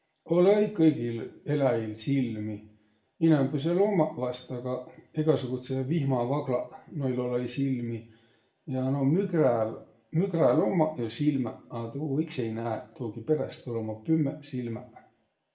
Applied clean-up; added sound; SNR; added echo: none; none; none; reverberation time 0.5 s.